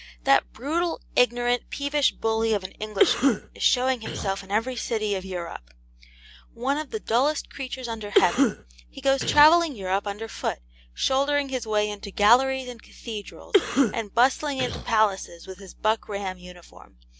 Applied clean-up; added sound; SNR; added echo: none; Cough; 1 dB; none.